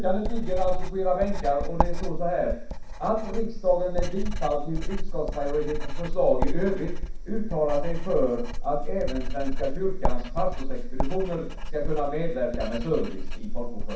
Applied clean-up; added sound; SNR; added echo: none; Writing; -3 dB; reverberation time 0.6 s.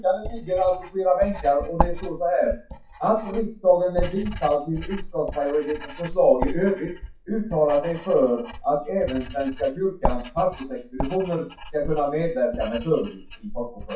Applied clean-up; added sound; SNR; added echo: classical method WPE with log-MMSE.